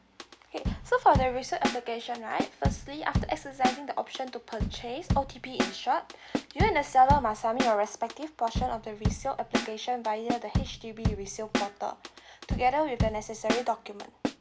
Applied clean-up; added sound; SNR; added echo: none; Drum / Drum kit; 3 dB; none.